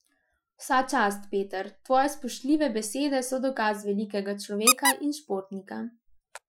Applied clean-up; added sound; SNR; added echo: classical method Wiener filter.